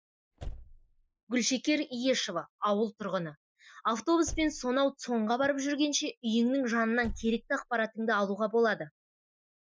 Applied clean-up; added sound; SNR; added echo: classical method Wiener filter.